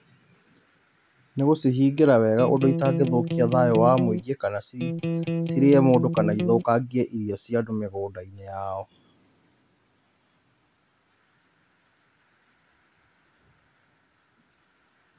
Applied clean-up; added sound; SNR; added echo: none; Electric guitar; 1 dB; none.